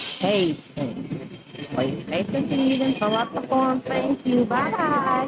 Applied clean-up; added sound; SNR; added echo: neural mask model RNNoise.